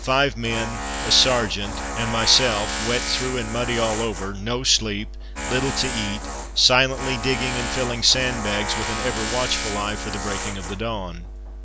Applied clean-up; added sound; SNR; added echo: none; Tools; 5 dB; none.